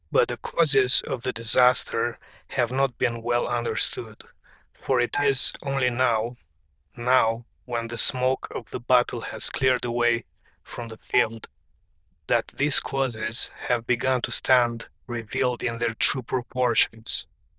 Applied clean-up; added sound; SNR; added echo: neural diffusion model UNIVERSE++.